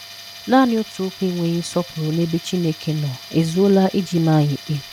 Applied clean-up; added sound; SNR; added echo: none; Tools; 18 dB; none.